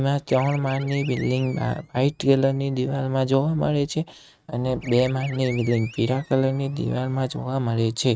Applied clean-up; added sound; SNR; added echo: neural mask model RNNoise.